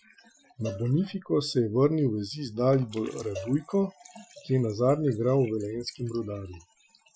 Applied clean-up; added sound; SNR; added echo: classical method Wiener filter.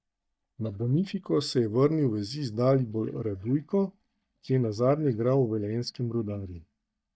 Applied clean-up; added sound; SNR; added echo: neural mask model DeepFilterNet 3.